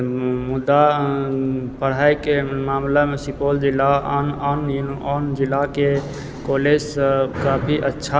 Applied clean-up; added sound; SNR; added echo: none; Mechanical fan; 17 dB; none.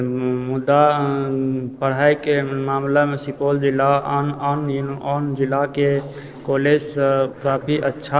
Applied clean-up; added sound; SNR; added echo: neural separator model SepFormer DNS4.